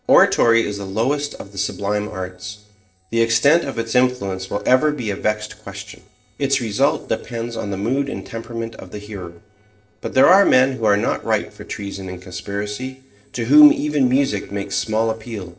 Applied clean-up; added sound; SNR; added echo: neural separator model SepFormer DNS4.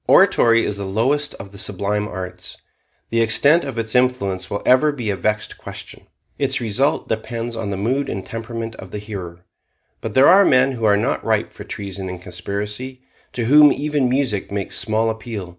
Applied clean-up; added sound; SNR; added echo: none; none; none; none.